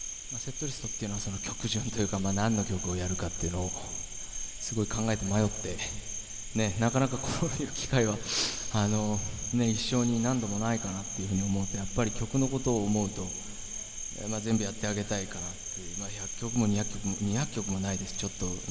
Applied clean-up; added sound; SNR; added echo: none; Cricket; 6 dB; none.